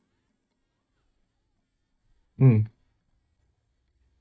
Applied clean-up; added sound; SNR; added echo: neural mask model DeepFilterNet 3.